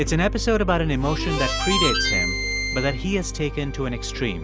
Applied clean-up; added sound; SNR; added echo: none; Harmonica; 3 dB; none.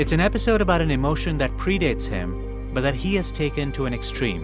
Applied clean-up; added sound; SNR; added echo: none; none; none; none.